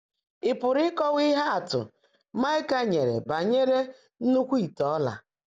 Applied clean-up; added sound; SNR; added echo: none; none; none; none.